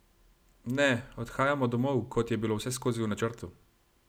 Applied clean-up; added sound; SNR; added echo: none; none; none; none.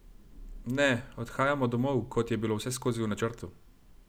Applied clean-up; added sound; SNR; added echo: none; Thunder / Rain; 19 dB; none.